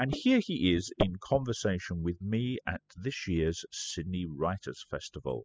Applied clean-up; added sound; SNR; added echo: classical method spectral subtraction.